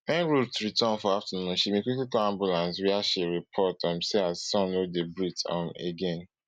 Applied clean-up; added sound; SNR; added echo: none; none; none; none.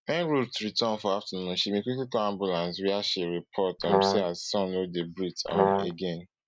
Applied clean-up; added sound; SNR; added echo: none; Brass instrument; -4 dB; none.